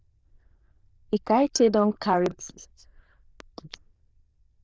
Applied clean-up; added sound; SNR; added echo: neural diffusion model UNIVERSE++.